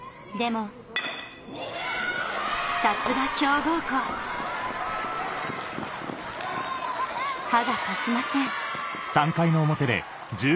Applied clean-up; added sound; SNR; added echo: none; Walk, footsteps; 16 dB; none.